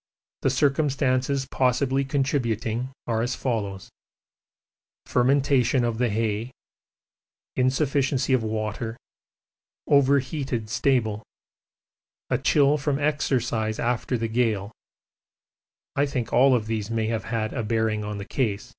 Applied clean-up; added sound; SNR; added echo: none; none; none; none.